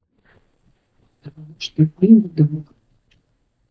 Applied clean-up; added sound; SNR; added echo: neural mask model DeepFilterNet 3.